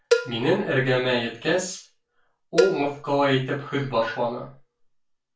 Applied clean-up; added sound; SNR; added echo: none; Cowbell; 5 dB; reverberation time 0.3 s.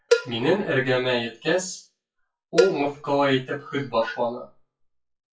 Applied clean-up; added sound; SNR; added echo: classical method WPE with log-MMSE.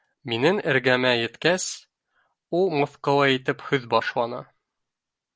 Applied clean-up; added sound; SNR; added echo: none; none; none; none.